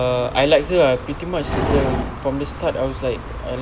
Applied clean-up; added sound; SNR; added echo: none; Livestock, farm animals, working animals; 8 dB; none.